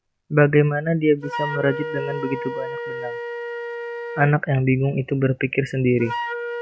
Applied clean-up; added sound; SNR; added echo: none; Wind instrument, woodwind instrument; 9 dB; none.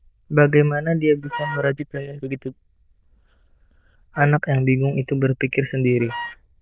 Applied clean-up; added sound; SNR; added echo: neural diffusion model UNIVERSE++.